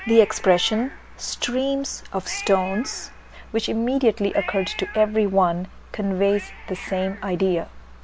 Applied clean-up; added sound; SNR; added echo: none; Cat; 17 dB; none.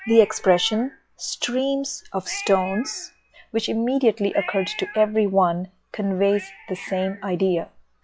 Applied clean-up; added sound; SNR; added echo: classical method log-MMSE.